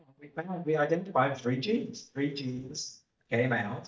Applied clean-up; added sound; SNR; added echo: neural mask model DeepFilterNet 3.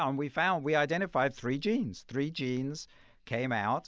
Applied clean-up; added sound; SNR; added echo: none; none; none; none.